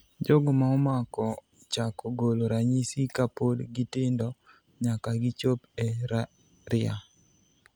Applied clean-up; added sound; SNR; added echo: none; none; none; none.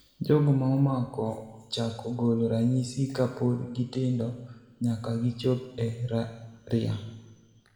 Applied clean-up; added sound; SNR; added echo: none; none; none; reverberation time 1.1 s.